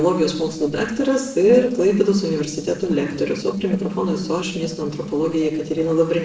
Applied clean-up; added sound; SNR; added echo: neural separator model SepFormer DNS4.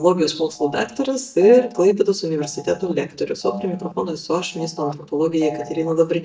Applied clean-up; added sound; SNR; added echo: neural mask model DeepFilterNet 3.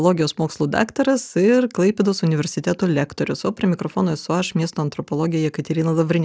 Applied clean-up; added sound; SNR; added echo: none; none; none; none.